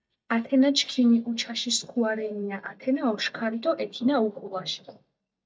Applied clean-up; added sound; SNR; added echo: neural mask model DeepFilterNet 3.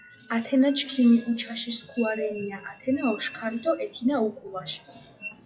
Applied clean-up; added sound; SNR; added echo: classical method WPE with log-MMSE.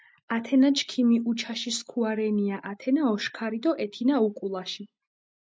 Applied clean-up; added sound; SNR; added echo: none; none; none; none.